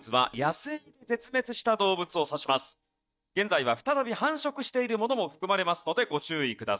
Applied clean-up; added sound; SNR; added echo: neural mask model DeepFilterNet 3.